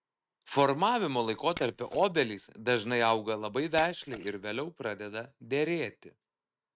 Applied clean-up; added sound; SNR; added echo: neural mask model RNNoise.